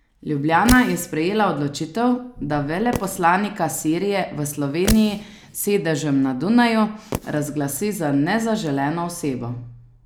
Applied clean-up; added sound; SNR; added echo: none; Fireworks; 12 dB; none.